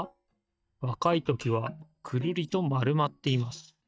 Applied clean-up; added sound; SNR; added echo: neural mask model DeepFilterNet 3.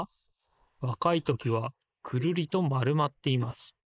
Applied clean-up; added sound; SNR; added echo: neural mask model Resemble Enhance denoiser.